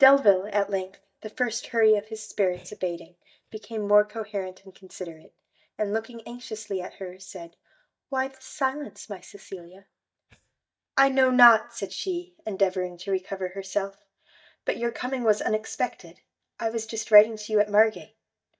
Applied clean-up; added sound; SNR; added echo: neural mask model DeepFilterNet 3.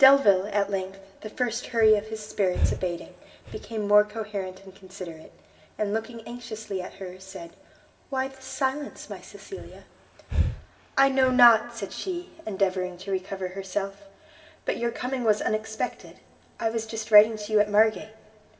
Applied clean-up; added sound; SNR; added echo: none; Breathing; 6 dB; reverberation time 1.4 s.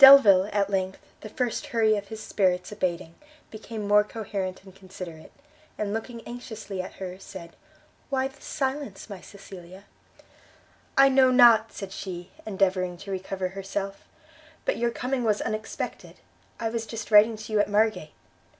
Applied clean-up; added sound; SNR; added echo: none; none; none; none.